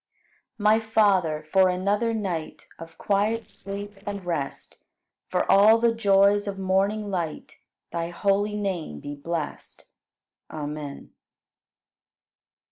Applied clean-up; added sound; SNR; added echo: neural separator model SepFormer DNS4.